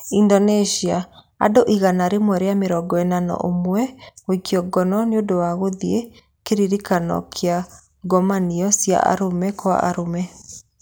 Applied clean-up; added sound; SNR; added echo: none; none; none; none.